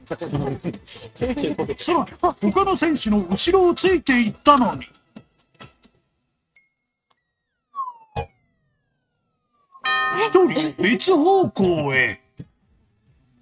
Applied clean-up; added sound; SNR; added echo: neural mask model RNNoise.